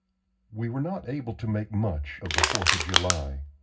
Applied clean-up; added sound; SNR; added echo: none; Crushing; -5 dB; reverberation time 0.4 s.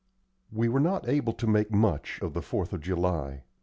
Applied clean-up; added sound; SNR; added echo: none; none; none; none.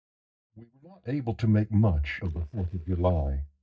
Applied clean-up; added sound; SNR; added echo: neural mask model DeepFilterNet 3.